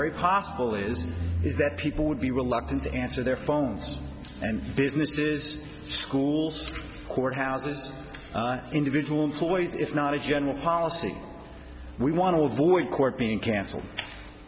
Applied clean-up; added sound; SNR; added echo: none; none; none; none.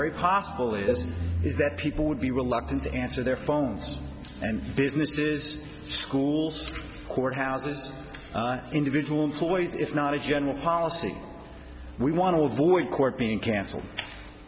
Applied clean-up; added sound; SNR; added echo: none; Cowbell; 9 dB; none.